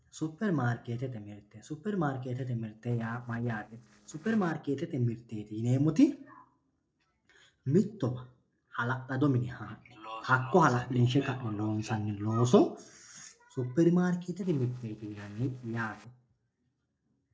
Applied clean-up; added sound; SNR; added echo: neural separator model SepFormer DNS4.